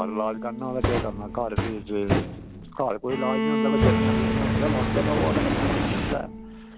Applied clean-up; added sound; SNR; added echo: none; Fire + Bowed string instrument; -4 dB; none.